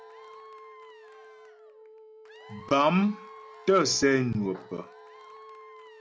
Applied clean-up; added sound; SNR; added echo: none; Wind instrument, woodwind instrument + Applause / Crowd / Cheering; 19 dB; none.